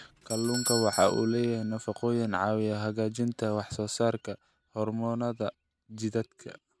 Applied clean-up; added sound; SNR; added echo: none; Doorbell; 12 dB; none.